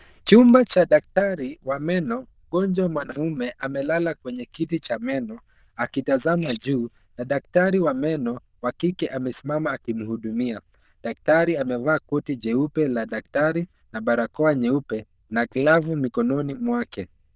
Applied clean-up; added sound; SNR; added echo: neural diffusion model UNIVERSE++.